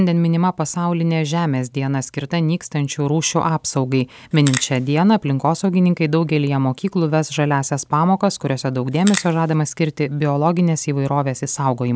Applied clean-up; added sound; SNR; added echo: none; Crackle; 10 dB; none.